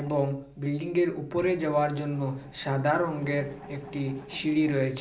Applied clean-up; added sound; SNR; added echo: none; Mechanisms; 19 dB; reverberation time 0.5 s.